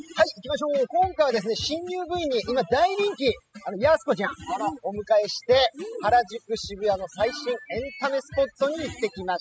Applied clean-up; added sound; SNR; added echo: classical method spectral subtraction.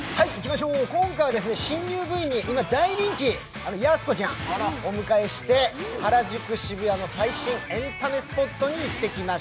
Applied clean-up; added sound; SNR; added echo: none; Cat; 16 dB; none.